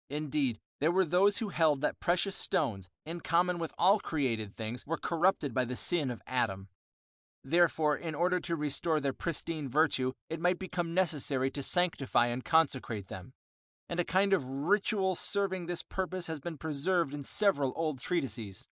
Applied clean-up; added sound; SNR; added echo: neural mask model Resemble Enhance denoiser.